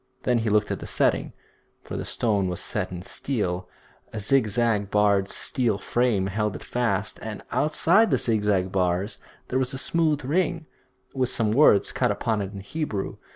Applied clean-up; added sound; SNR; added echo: none; none; none; none.